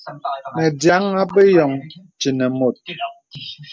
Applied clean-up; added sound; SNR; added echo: none; none; none; none.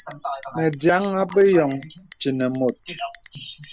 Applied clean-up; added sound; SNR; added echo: none; Bell; -2 dB; none.